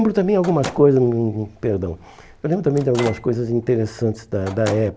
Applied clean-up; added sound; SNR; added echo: none; Microwave oven; 17 dB; none.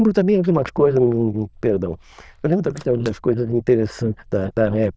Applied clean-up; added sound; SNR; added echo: neural diffusion model UNIVERSE++.